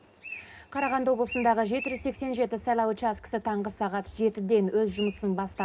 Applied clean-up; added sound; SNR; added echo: none; Bird; 17 dB; reverberation time 0.3 s.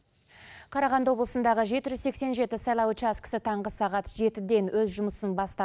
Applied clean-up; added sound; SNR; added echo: none; none; none; none.